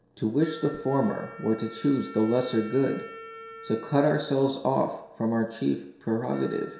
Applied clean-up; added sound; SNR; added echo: none; Wind instrument, woodwind instrument; 18 dB; reverberation time 0.7 s.